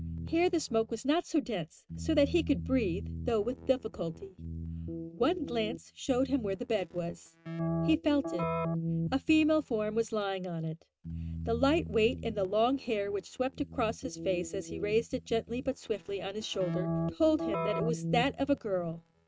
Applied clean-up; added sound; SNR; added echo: neural mask model RNNoise.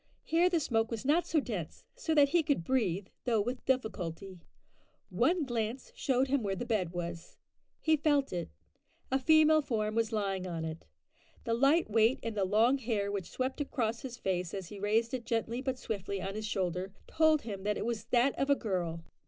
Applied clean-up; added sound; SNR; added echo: none; none; none; none.